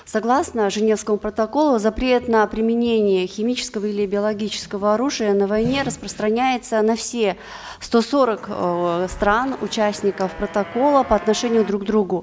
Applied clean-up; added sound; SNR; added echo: none; Motorcycle; 17 dB; none.